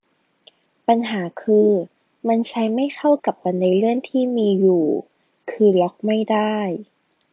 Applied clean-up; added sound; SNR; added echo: none; none; none; none.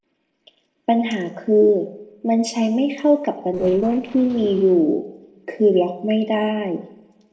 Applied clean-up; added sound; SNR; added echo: neural separator model SepFormer DNS4.